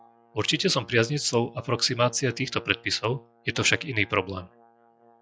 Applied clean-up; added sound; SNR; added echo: classical method log-MMSE.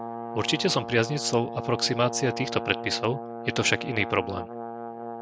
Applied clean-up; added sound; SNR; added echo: none; Brass instrument; 8 dB; none.